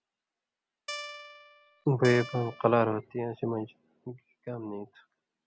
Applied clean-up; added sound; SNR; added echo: none; Guitar; 11 dB; none.